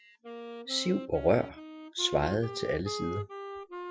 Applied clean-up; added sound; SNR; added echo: classical method Wiener filter.